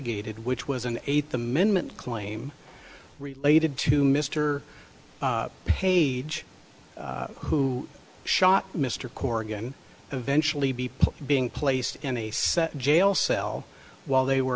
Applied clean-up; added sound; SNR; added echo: none; none; none; none.